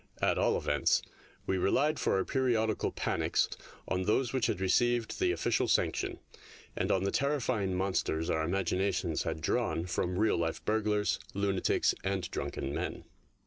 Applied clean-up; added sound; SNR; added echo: none; none; none; none.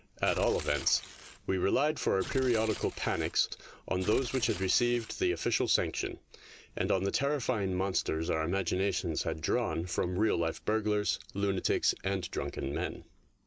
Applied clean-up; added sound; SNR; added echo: none; Tearing; 13 dB; none.